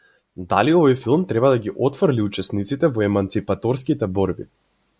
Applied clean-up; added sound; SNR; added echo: none; none; none; none.